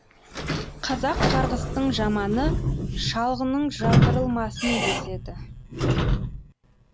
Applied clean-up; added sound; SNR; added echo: none; Squeak / Sliding door; -3 dB; none.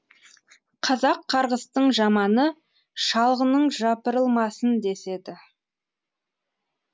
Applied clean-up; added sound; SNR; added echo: none; none; none; none.